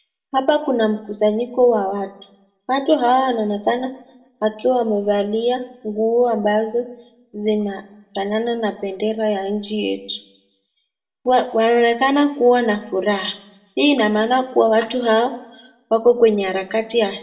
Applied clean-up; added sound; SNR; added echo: none; none; none; reverberation time 0.5 s.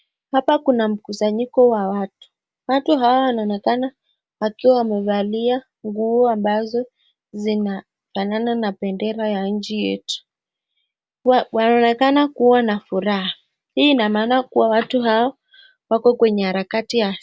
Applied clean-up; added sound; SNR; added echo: none; none; none; none.